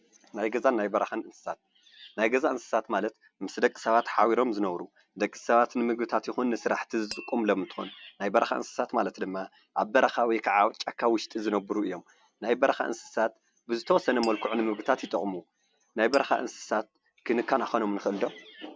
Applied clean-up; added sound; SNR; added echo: none; Glass; 19 dB; none.